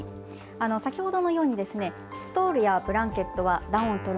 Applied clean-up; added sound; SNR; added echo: none; Guitar; 18 dB; none.